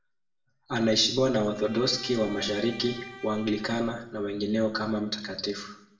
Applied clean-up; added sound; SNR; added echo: none; Bowed string instrument; 16 dB; reverberation time 0.6 s.